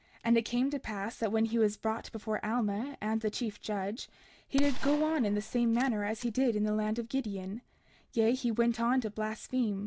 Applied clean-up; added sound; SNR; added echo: none; Gunshot, gunfire; 5 dB; none.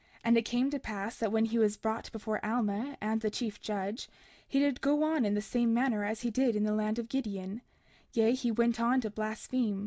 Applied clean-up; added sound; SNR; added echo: none; none; none; none.